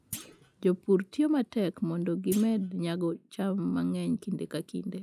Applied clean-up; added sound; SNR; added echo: classical method log-MMSE.